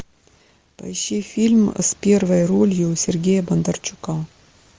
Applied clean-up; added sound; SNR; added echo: none; none; none; none.